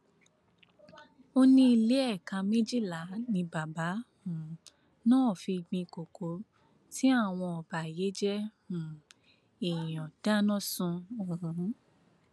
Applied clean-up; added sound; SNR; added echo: none; none; none; none.